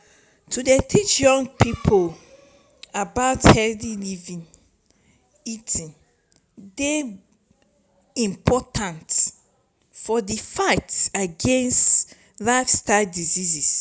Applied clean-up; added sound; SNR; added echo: none; none; none; none.